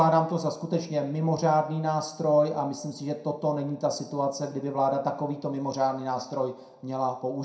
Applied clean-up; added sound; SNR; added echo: none; none; none; reverberation time 0.5 s.